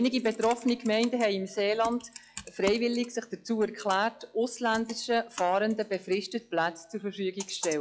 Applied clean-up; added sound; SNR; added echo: classical method log-MMSE.